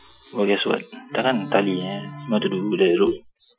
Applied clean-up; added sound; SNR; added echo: classical method Wiener filter.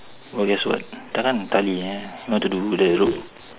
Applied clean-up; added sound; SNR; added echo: none; none; none; none.